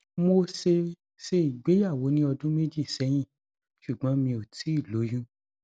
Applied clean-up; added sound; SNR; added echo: none; none; none; none.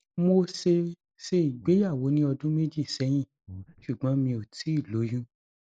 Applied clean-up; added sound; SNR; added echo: neural mask model Resemble Enhance denoiser.